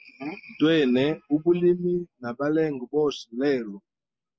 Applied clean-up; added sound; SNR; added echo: none; none; none; none.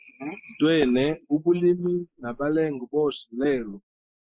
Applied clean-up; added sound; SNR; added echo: neural mask model Resemble Enhance denoiser.